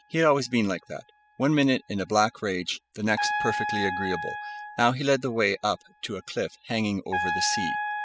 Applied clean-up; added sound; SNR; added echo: classical method spectral subtraction.